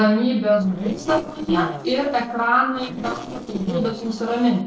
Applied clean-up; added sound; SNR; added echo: neural separator model SepFormer DNS4.